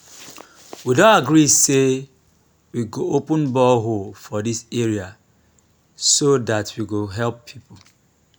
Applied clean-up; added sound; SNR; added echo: none; none; none; none.